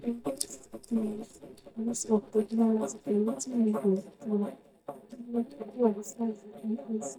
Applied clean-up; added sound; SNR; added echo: neural mask model DeepFilterNet 3.